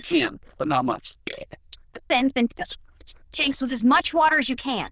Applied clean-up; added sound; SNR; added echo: neural diffusion model UNIVERSE++.